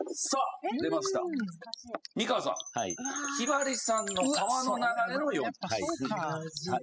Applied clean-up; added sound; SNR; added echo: classical method spectral subtraction.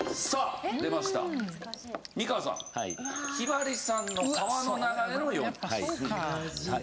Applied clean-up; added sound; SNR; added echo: none; Raindrop + Wind chime / Percussion; 12 dB; none.